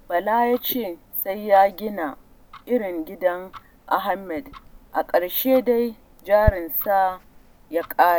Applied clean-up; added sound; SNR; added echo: none; Tick-tock; 13 dB; none.